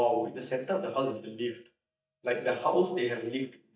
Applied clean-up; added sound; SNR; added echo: neural mask model DeepFilterNet 3.